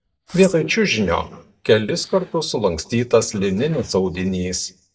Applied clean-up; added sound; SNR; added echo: neural mask model DeepFilterNet 3.